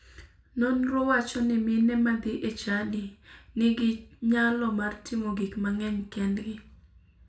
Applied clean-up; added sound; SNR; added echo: none; none; none; reverberation time 0.3 s.